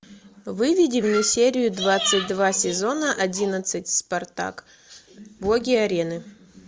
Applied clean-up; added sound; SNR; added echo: none; none; none; none.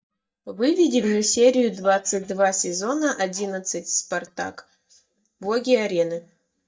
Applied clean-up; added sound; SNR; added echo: neural mask model DeepFilterNet 3.